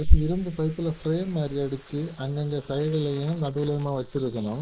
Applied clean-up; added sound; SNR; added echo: neural mask model Resemble Enhance denoiser.